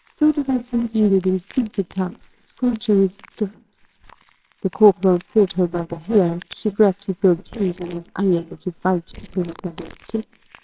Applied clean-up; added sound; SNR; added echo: neural separator model SepFormer WHAMR!.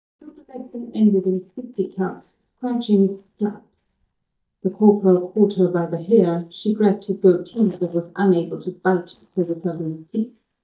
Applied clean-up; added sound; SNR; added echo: neural mask model DeepFilterNet 3.